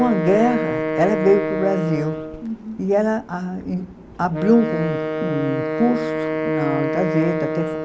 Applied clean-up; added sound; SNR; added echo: none; Wind instrument, woodwind instrument; 3 dB; none.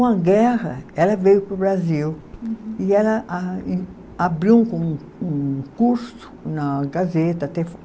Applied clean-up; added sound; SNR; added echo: none; none; none; none.